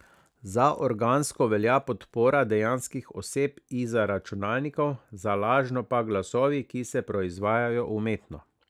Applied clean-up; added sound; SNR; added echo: none; none; none; none.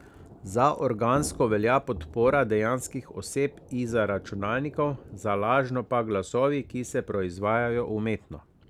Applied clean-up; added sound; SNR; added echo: none; Thunder / Rain; 19 dB; none.